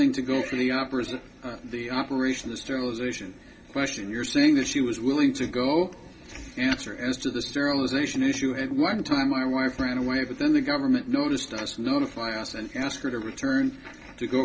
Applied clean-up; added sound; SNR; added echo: none; Strum; 17 dB; reverberation time 2.0 s.